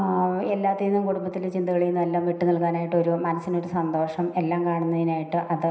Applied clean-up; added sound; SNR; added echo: none; none; none; reverberation time 0.9 s.